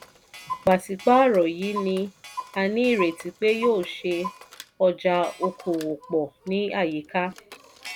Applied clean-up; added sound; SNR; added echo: none; Clock; 14 dB; none.